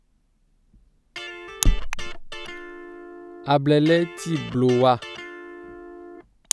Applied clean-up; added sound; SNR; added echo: none; Electric guitar; 15 dB; none.